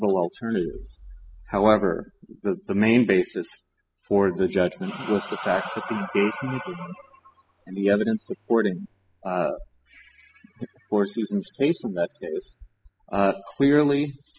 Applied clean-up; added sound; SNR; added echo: classical method spectral subtraction.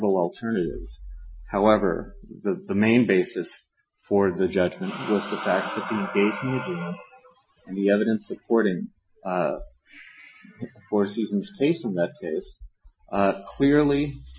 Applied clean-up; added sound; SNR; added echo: classical method Wiener filter.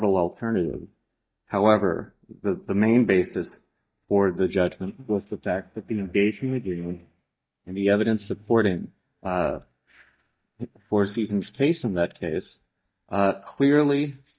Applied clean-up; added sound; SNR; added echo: neural mask model DeepFilterNet 3.